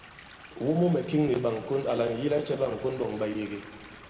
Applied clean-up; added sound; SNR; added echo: none; Stream / Liquid; 20 dB; reverberation time 1.5 s.